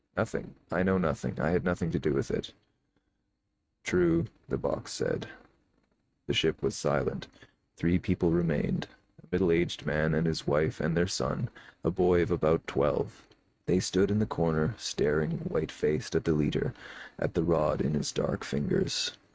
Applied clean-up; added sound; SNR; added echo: neural mask model RNNoise.